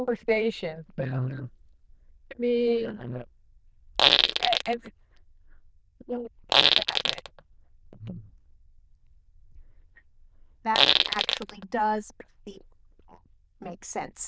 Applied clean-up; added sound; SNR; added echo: neural diffusion model UNIVERSE++.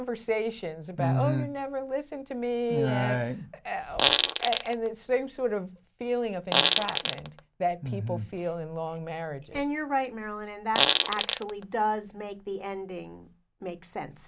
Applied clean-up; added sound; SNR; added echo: none; Fart; -4 dB; none.